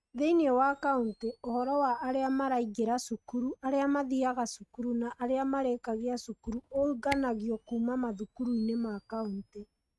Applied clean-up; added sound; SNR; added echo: neural mask model RNNoise.